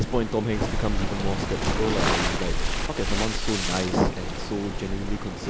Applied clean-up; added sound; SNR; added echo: none; Waves, surf; -2 dB; none.